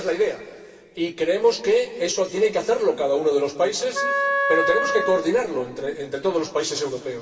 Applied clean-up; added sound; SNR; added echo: none; Wind instrument, woodwind instrument; 2 dB; reverberation time 2.2 s.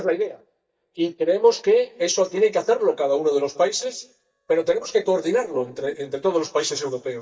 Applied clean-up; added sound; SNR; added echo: neural mask model DeepFilterNet 3.